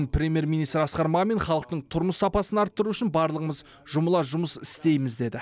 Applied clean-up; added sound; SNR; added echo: none; none; none; none.